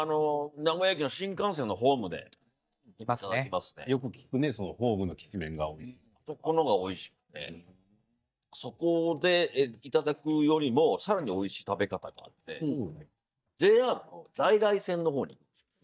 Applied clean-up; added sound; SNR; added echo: neural mask model DeepFilterNet 3.